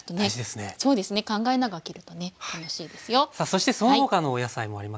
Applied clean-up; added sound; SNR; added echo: none; none; none; none.